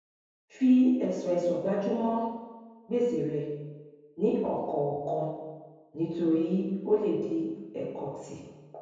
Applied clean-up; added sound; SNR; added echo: none; none; none; reverberation time 1.2 s.